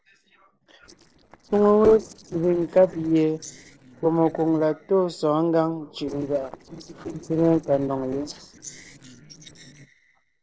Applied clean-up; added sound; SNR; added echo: neural separator model SepFormer DNS4.